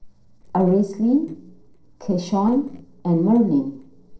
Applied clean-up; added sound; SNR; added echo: neural separator model SepFormer DNS4.